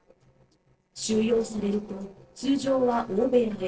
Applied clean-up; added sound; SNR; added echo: neural separator model SepFormer DNS4.